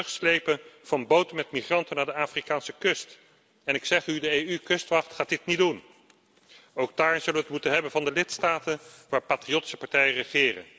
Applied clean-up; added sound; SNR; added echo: none; none; none; none.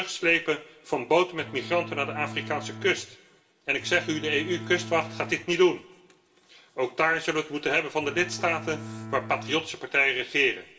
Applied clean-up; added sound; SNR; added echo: none; Bowed string instrument; 12 dB; reverberation time 0.4 s.